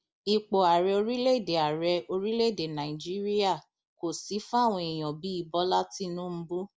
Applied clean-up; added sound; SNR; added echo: none; none; none; none.